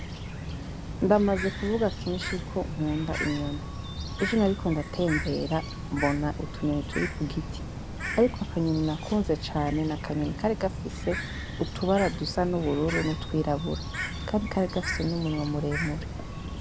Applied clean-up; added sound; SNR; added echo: none; Bird; 6 dB; none.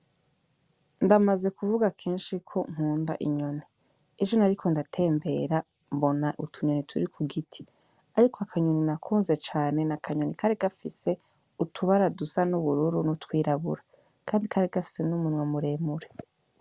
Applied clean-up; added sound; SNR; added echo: none; none; none; none.